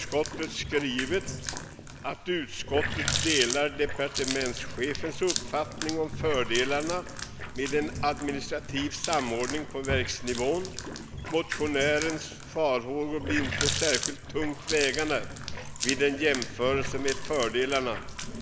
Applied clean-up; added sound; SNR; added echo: none; Water tap, faucet; 5 dB; none.